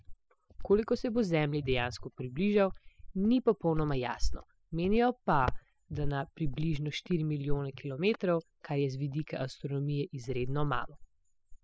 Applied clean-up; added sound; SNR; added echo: classical method spectral subtraction.